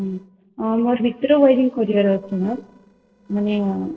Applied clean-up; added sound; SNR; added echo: neural separator model SepFormer DNS4.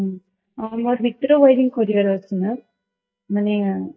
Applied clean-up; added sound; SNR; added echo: neural mask model DeepFilterNet 3.